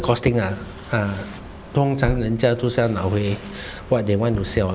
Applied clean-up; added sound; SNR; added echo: none; Walk, footsteps; 14 dB; none.